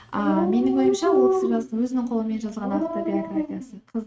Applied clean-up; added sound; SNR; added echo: neural mask model RNNoise.